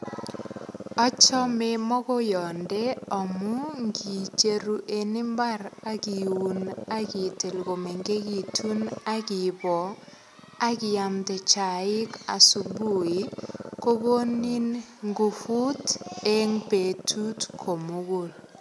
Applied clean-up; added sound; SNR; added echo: none; Growling; 14 dB; none.